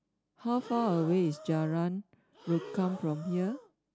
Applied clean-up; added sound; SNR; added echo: none; Breathing; 15 dB; none.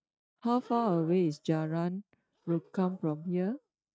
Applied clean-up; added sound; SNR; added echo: neural mask model DeepFilterNet 3.